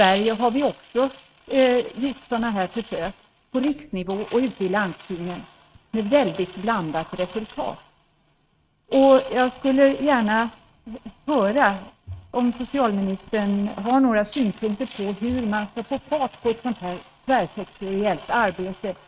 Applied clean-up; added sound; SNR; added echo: neural mask model RNNoise.